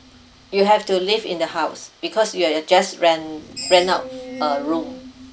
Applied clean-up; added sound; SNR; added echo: none; Screech; 16 dB; none.